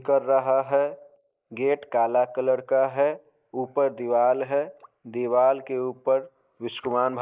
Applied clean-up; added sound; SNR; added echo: neural mask model Resemble Enhance denoiser.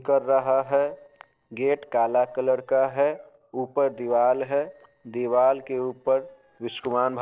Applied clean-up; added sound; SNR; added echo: neural separator model SepFormer DNS4.